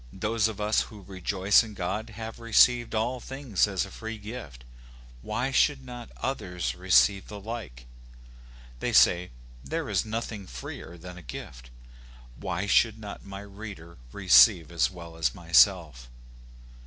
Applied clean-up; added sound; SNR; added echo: none; none; none; none.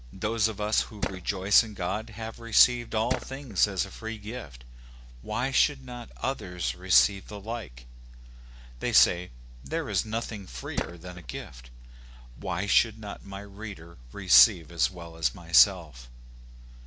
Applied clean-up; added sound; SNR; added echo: none; Tools; 4 dB; none.